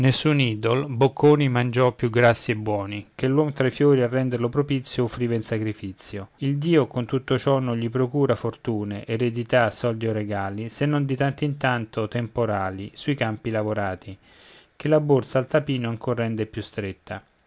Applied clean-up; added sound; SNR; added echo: none; none; none; none.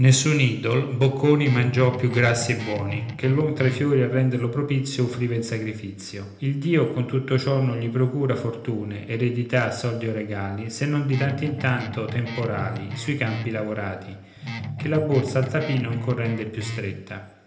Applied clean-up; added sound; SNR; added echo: none; Guitar; 9 dB; reverberation time 1.0 s.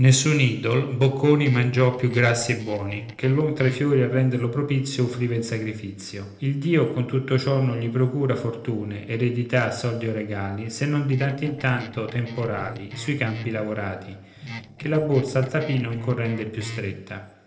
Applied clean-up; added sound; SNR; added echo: neural separator model SepFormer DNS4.